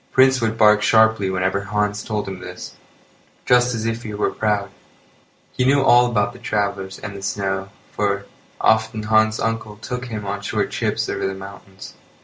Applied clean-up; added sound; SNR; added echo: none; none; none; none.